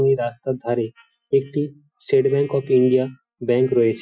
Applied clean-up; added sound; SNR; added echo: classical method Wiener filter.